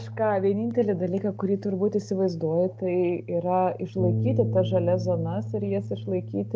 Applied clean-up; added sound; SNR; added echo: none; Bass guitar; 7 dB; none.